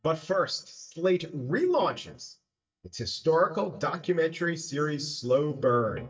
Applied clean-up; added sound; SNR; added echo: neural mask model DeepFilterNet 3.